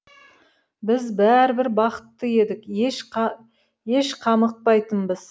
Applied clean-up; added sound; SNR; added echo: none; none; none; none.